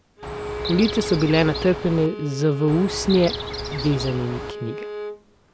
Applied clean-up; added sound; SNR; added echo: none; Chirp, tweet + Bowed string instrument; 8 dB; none.